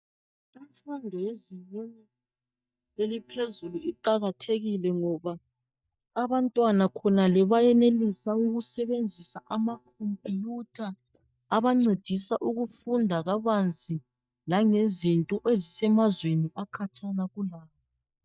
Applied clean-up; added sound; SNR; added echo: neural mask model DeepFilterNet 3.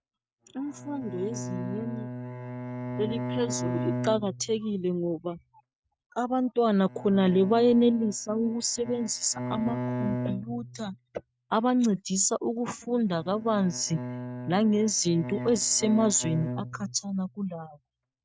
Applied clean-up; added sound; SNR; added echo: neural mask model RNNoise.